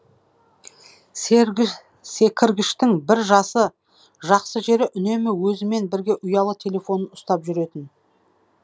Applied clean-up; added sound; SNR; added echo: none; none; none; none.